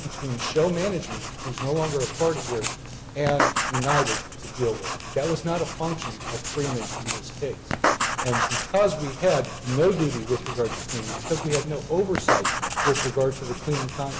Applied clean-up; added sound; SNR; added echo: none; Writing; 3 dB; none.